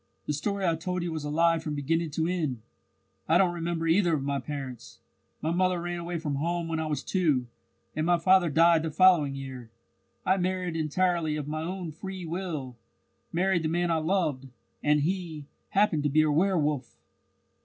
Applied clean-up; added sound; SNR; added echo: none; none; none; none.